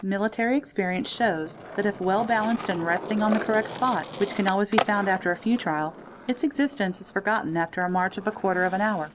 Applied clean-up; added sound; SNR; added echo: none; Skateboard; 11 dB; none.